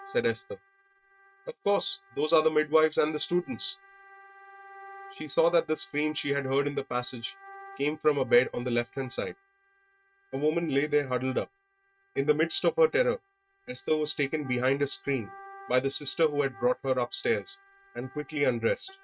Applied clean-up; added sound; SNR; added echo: neural mask model RNNoise.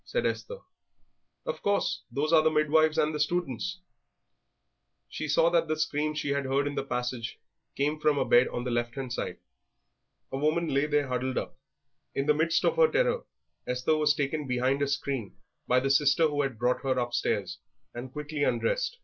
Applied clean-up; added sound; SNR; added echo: none; none; none; none.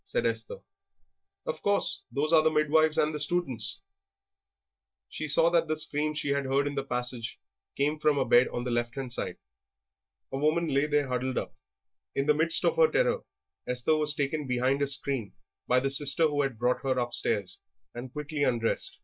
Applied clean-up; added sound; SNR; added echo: neural mask model DeepFilterNet 3.